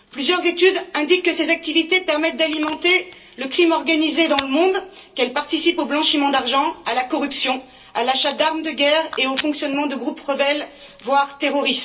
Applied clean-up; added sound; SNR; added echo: none; Packing tape, duct tape / Tearing; 20 dB; reverberation time 0.2 s.